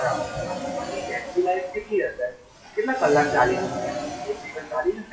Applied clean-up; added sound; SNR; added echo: classical method WPE with log-MMSE.